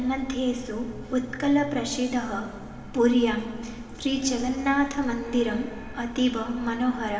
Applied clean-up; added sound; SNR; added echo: none; none; none; reverberation time 1.9 s.